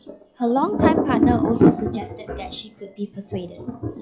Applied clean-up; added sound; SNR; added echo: classical method log-MMSE.